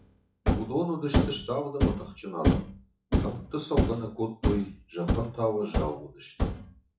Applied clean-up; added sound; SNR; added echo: classical method WPE with log-MMSE.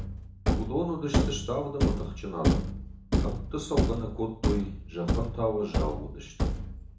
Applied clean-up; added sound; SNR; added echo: none; Thump, thud; -4 dB; reverberation time 0.7 s.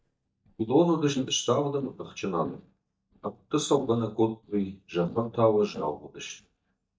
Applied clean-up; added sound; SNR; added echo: neural mask model DeepFilterNet 3.